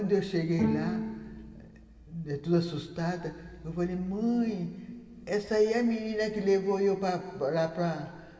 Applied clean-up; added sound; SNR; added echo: none; Bowed string instrument; 6 dB; reverberation time 2.3 s.